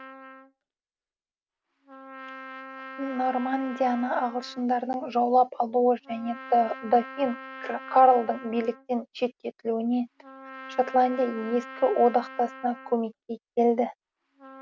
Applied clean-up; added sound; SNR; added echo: none; Trumpet; 17 dB; none.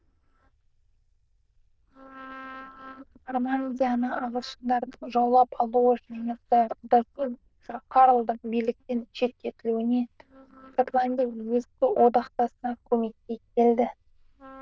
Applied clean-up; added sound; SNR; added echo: neural diffusion model UNIVERSE++.